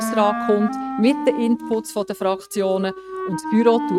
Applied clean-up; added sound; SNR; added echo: neural mask model RNNoise.